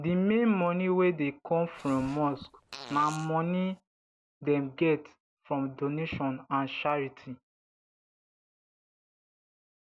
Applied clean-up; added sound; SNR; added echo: none; Fart; 17 dB; none.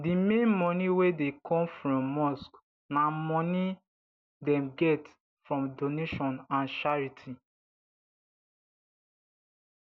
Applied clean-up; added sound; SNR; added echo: none; none; none; none.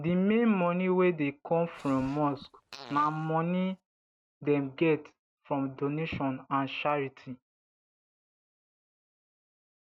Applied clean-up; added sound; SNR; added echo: neural mask model RNNoise.